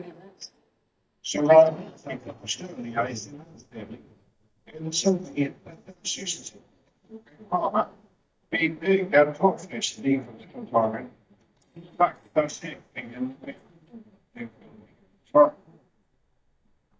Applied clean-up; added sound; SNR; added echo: neural mask model DeepFilterNet 3.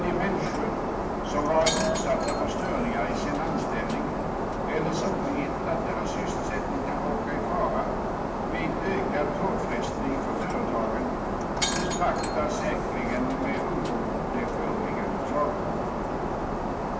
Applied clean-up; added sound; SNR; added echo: none; Shatter; -3 dB; reverberation time 2.3 s.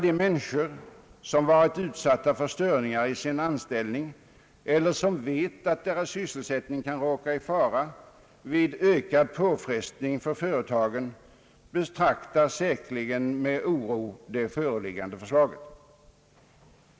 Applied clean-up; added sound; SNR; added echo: none; none; none; none.